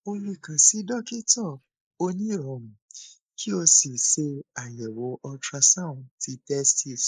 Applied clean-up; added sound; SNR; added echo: neural mask model Resemble Enhance denoiser.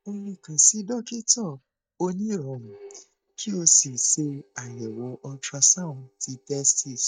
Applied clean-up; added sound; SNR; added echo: neural mask model DeepFilterNet 3.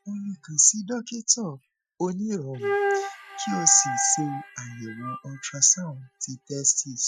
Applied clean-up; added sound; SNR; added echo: classical method Wiener filter.